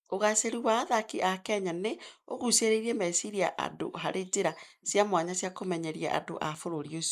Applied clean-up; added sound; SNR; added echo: neural mask model Resemble Enhance denoiser.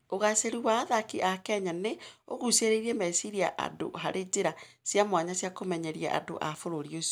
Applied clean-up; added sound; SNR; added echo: none; none; none; none.